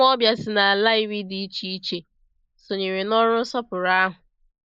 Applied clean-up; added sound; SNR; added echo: neural mask model Resemble Enhance denoiser.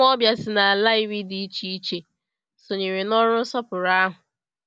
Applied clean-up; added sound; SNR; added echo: none; none; none; none.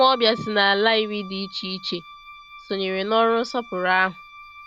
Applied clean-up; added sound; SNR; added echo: none; Wind instrument, woodwind instrument; 18 dB; none.